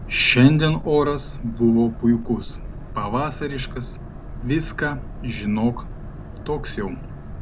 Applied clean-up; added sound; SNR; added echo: none; Boat, Water vehicle; 11 dB; none.